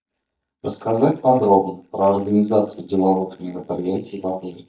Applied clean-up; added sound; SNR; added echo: neural mask model DeepFilterNet 3.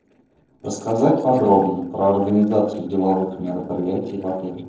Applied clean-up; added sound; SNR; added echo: neural separator model SepFormer DNS4.